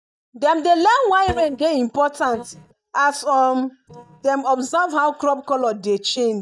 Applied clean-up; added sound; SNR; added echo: neural mask model DeepFilterNet 3.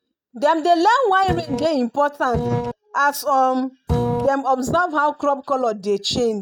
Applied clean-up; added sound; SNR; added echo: neural mask model RNNoise.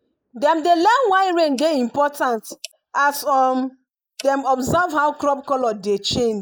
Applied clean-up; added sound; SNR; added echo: neural mask model Resemble Enhance denoiser.